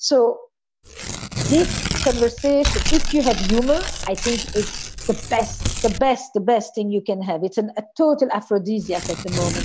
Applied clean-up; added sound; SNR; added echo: none; Tearing; 5 dB; none.